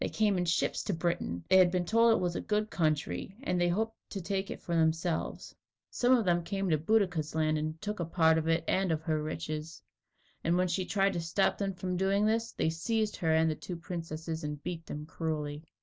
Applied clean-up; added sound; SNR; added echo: none; none; none; none.